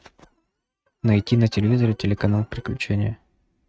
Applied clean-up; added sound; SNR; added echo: neural mask model RNNoise.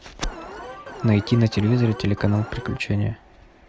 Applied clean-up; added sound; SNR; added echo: none; Alarm; 14 dB; none.